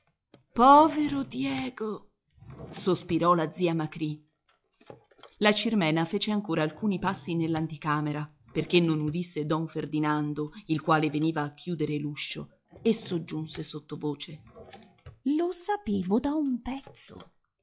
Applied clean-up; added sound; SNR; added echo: classical method log-MMSE.